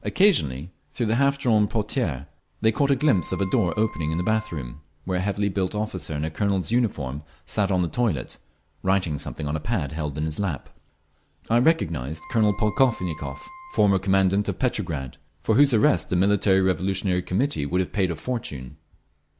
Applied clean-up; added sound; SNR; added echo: none; Wind instrument, woodwind instrument; 19 dB; none.